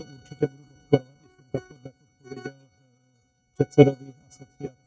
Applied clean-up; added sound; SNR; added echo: neural mask model RNNoise.